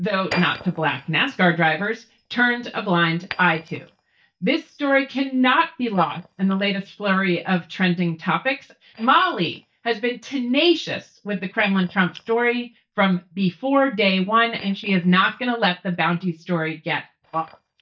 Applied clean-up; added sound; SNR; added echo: neural mask model DeepFilterNet 3.